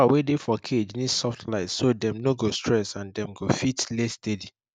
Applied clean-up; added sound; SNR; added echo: none; none; none; none.